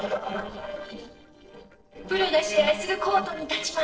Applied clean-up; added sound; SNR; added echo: neural separator model SepFormer DNS4.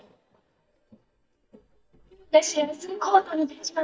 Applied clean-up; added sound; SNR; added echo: neural mask model DeepFilterNet 3.